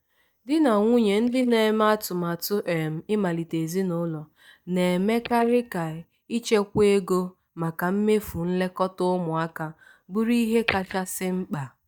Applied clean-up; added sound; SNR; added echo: neural mask model DeepFilterNet 3.